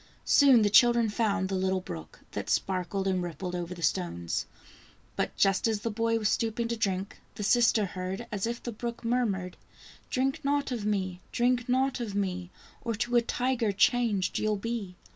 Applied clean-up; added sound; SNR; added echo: none; none; none; none.